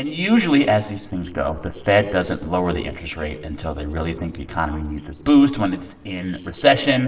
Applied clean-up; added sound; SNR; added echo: neural separator model SepFormer DNS4.